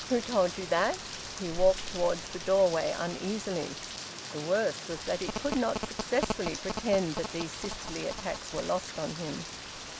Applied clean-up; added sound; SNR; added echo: none; Telephone + Rain; 7 dB; none.